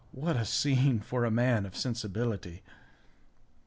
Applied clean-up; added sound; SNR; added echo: none; none; none; none.